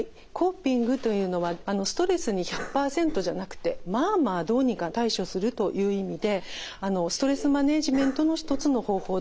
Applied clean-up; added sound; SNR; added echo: none; Cough; 13 dB; none.